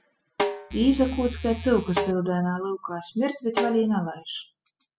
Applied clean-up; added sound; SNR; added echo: classical method spectral subtraction.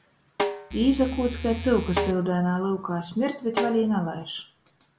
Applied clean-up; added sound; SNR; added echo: none; Snare drum + Musical instrument; 7 dB; none.